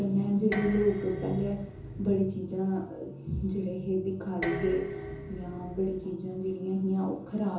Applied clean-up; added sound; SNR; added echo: none; Dishes, pots, and pans; 10 dB; reverberation time 0.6 s.